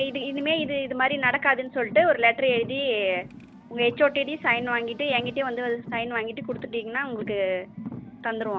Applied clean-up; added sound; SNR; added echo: none; Car; 14 dB; none.